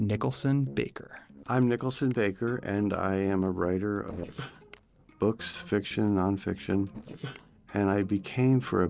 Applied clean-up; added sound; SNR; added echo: neural separator model SepFormer DNS4.